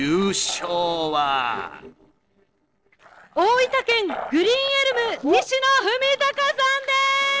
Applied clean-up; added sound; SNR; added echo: neural separator model SepFormer DNS4.